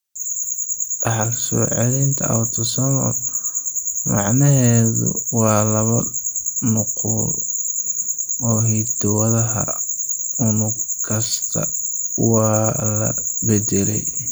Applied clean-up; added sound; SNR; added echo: none; none; none; none.